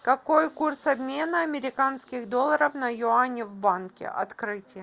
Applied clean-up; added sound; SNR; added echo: none; none; none; none.